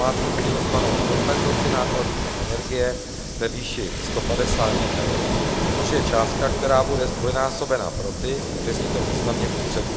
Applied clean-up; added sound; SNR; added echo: none; Waves, surf; -3 dB; none.